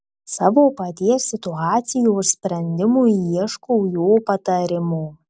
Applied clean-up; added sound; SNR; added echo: none; none; none; none.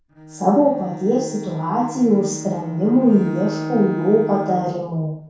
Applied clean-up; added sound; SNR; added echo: none; Bowed string instrument; 11 dB; reverberation time 0.6 s.